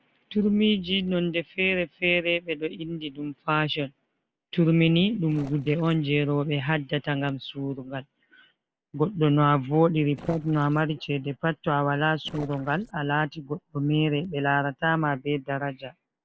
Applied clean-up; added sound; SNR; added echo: neural separator model SepFormer DNS4.